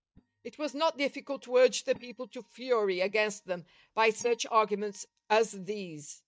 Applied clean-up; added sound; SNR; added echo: neural mask model DeepFilterNet 3.